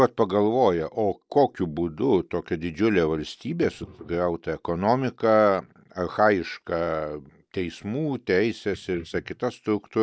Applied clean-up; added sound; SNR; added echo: neural mask model DeepFilterNet 3.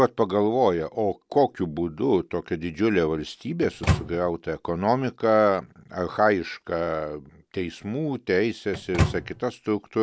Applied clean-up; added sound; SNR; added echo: none; Microwave oven; 2 dB; none.